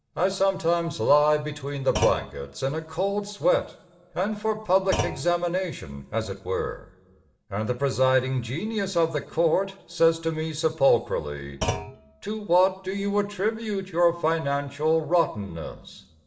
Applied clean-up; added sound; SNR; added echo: none; Thump, thud; 9 dB; reverberation time 1.6 s.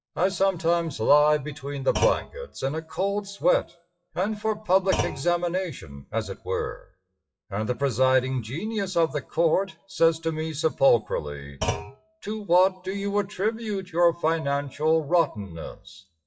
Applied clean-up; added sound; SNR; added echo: classical method WPE with log-MMSE.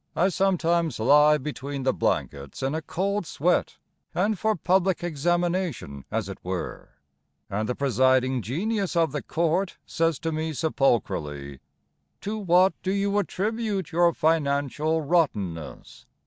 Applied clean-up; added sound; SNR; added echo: none; none; none; none.